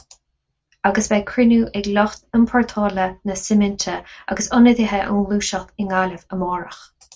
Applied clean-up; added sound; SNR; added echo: none; none; none; none.